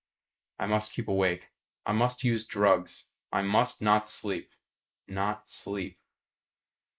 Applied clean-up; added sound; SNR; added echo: neural mask model Resemble Enhance denoiser.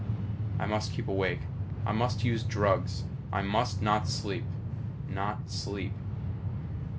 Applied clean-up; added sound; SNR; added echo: none; Train; 0 dB; none.